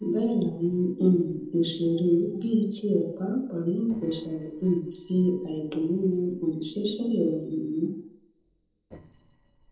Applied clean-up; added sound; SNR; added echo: neural separator model SepFormer DNS4.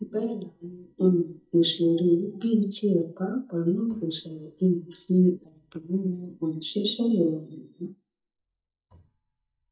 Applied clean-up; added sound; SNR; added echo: neural mask model DeepFilterNet 3.